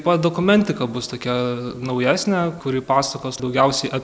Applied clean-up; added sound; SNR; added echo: none; none; none; none.